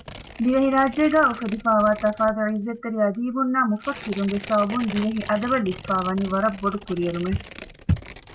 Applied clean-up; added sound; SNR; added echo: none; Tearing; 17 dB; none.